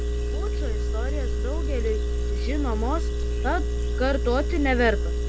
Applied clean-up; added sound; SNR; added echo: none; Engine; -4 dB; none.